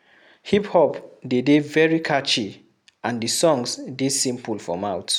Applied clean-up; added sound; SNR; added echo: none; none; none; none.